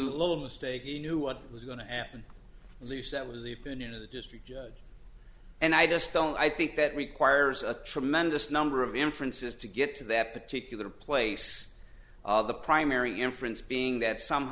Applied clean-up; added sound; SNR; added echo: none; none; none; none.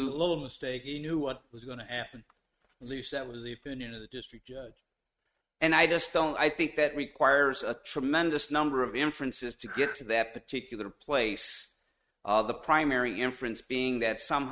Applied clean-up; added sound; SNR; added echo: neural mask model RNNoise.